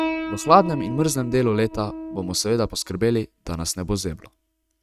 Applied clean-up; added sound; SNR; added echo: neural mask model RNNoise.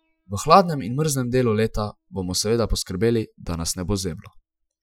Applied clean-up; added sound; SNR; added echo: classical method Wiener filter.